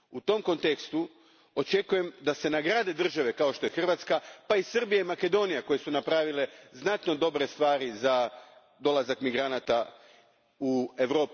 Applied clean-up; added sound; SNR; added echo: none; none; none; none.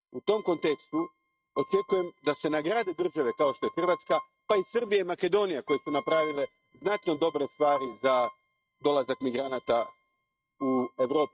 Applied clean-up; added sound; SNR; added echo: neural mask model RNNoise.